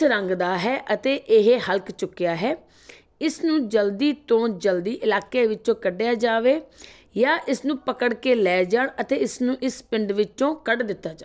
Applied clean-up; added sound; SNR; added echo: none; none; none; none.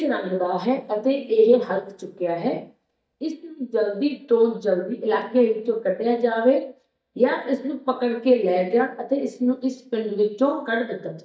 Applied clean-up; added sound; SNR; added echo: neural mask model DeepFilterNet 3.